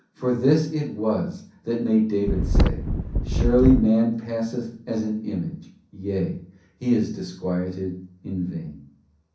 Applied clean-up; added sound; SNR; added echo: none; Wind; -3 dB; reverberation time 0.6 s.